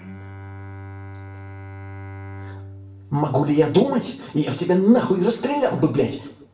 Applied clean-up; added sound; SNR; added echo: none; Bowed string instrument; 17 dB; reverberation time 0.6 s.